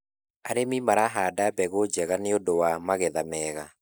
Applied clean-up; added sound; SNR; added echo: neural mask model Resemble Enhance denoiser.